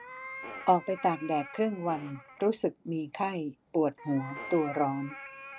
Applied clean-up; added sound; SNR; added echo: none; Fart + Meow; 15 dB; none.